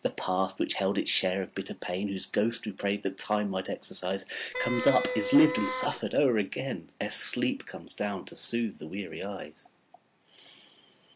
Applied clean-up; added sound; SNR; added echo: none; Wind instrument, woodwind instrument; 3 dB; none.